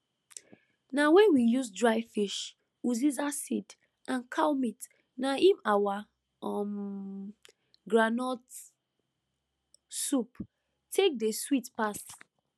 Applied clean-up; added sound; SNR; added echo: none; none; none; none.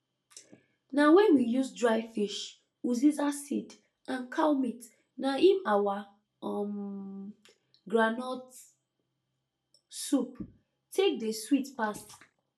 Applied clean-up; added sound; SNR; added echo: none; none; none; reverberation time 0.2 s.